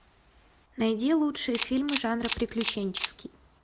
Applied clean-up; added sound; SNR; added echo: none; Camera; -1 dB; none.